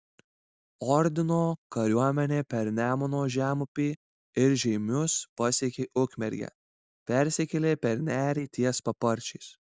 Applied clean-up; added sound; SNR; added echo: none; none; none; none.